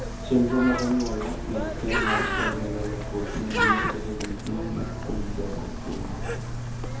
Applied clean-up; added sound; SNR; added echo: none; Bird; 0 dB; reverberation time 0.5 s.